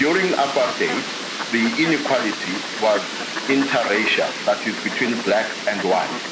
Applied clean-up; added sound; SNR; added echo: none; Fowl; 6 dB; none.